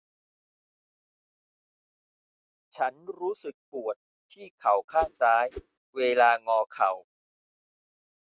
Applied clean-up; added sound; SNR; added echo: neural mask model RNNoise.